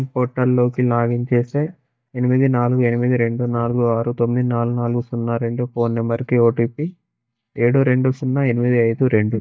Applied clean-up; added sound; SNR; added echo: neural mask model DeepFilterNet 3.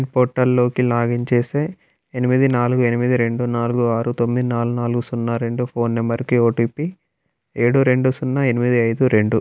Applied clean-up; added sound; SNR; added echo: none; none; none; none.